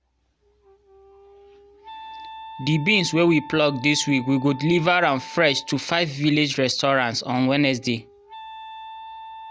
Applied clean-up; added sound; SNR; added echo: none; Wind instrument, woodwind instrument; 18 dB; none.